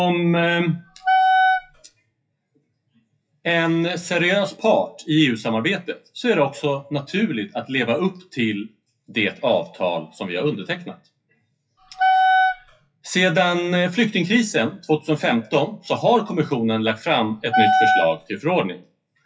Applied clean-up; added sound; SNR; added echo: classical method WPE with log-MMSE.